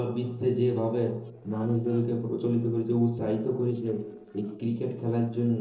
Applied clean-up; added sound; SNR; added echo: neural separator model SepFormer DNS4.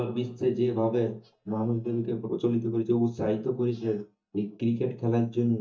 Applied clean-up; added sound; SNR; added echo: neural mask model DeepFilterNet 3.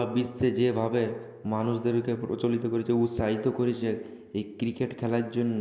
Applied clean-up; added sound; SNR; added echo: none; none; none; none.